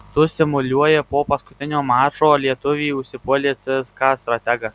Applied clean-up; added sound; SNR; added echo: none; none; none; none.